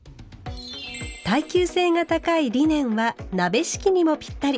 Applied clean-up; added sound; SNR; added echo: none; none; none; none.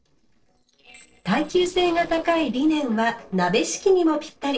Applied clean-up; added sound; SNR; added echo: neural separator model SepFormer DNS4.